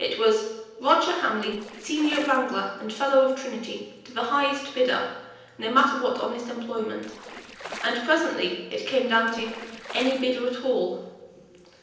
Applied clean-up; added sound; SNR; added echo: neural separator model SepFormer DNS4.